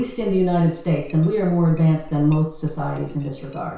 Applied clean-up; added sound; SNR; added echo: none; Chink, clink; 17 dB; reverberation time 0.6 s.